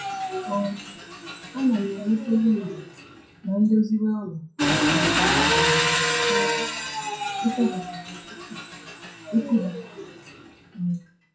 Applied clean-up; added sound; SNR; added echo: classical method WPE with log-MMSE.